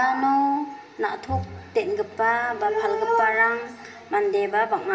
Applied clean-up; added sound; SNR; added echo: none; Bowed string instrument; 17 dB; reverberation time 0.9 s.